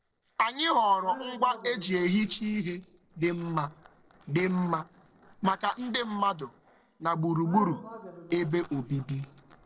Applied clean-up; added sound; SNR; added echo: neural separator model SepFormer DNS4.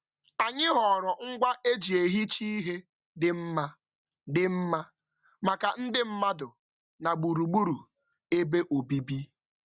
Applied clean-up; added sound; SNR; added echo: none; none; none; none.